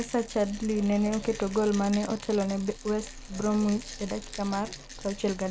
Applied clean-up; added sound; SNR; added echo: none; Rattle; 14 dB; none.